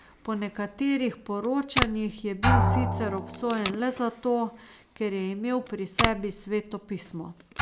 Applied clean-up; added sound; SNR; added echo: none; Packing tape, duct tape + Drum; 1 dB; none.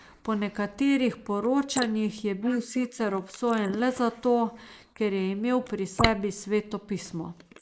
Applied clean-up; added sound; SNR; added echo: neural mask model Resemble Enhance denoiser.